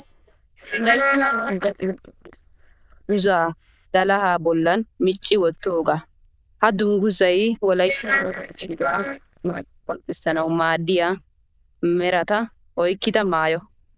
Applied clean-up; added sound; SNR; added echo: neural diffusion model UNIVERSE++.